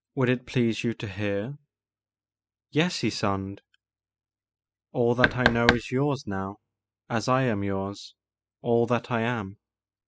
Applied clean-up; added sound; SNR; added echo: classical method spectral subtraction.